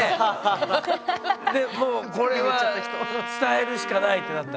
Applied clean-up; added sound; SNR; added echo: none; Trumpet; 11 dB; none.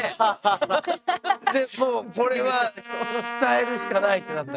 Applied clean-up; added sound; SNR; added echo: neural mask model RNNoise.